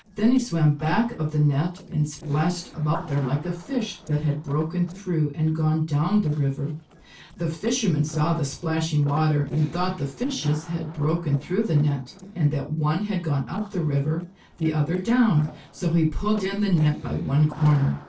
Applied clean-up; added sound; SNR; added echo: neural separator model SepFormer DNS4.